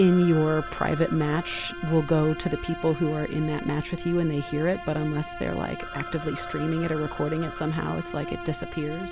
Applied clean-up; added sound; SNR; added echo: none; Telephone + Bowed string instrument; 11 dB; none.